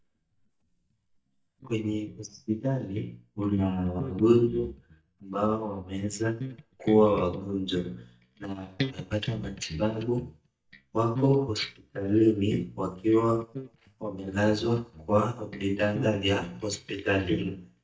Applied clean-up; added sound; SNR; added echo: neural mask model DeepFilterNet 3.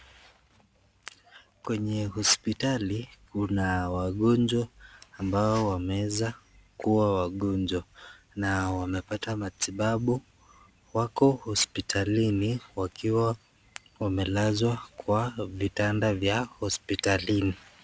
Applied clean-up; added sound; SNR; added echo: none; none; none; none.